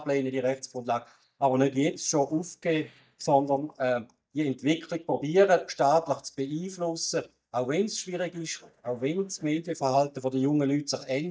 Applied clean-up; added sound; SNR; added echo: neural mask model DeepFilterNet 3.